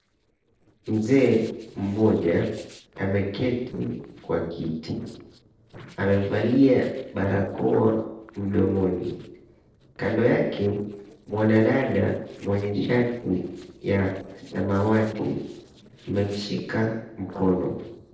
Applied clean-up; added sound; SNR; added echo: neural separator model SepFormer DNS4.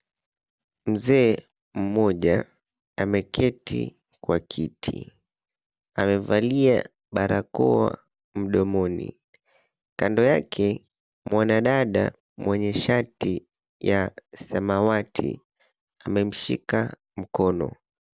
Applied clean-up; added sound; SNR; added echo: none; none; none; none.